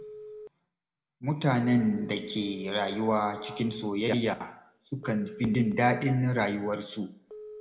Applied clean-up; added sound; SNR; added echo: none; Telephone; 17 dB; reverberation time 0.2 s.